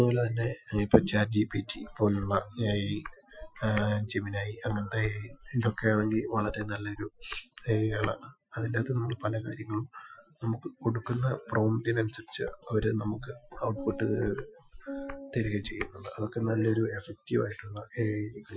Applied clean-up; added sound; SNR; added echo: classical method Wiener filter.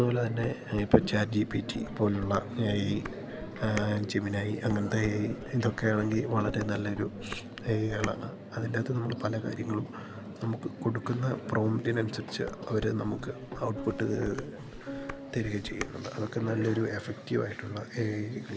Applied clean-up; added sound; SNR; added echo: none; Dishes, pots, and pans + Piano; 13 dB; none.